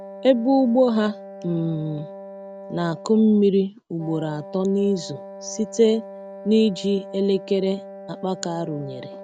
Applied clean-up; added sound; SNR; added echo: none; Wind instrument, woodwind instrument; 16 dB; none.